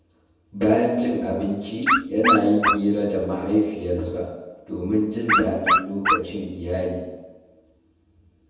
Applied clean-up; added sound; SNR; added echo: none; Dog; -2 dB; reverberation time 1.1 s.